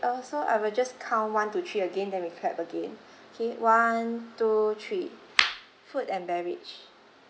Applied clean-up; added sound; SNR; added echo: none; none; none; none.